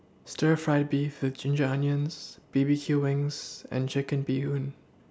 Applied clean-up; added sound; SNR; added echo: none; none; none; none.